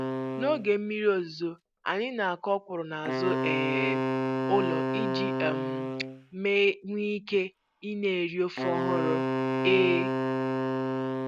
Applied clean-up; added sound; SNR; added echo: none; Wind instrument, woodwind instrument; 1 dB; none.